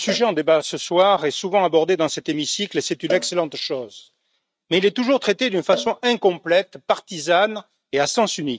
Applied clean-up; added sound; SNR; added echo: neural mask model RNNoise.